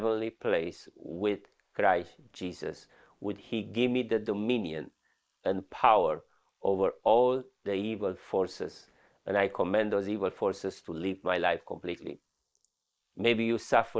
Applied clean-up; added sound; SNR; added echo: neural mask model Resemble Enhance denoiser.